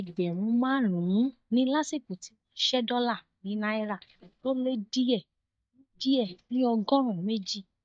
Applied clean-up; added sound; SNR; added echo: neural mask model DeepFilterNet 3.